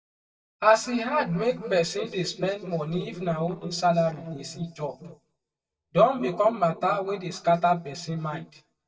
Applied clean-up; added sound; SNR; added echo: neural mask model DeepFilterNet 3.